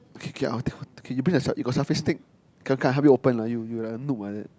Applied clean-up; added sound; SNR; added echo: none; none; none; none.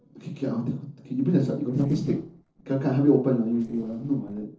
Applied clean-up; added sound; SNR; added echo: neural separator model SepFormer DNS4.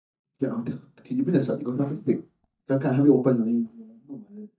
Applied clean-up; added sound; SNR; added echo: neural mask model DeepFilterNet 3.